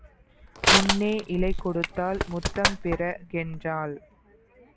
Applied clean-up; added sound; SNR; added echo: none; Crushing; -2 dB; none.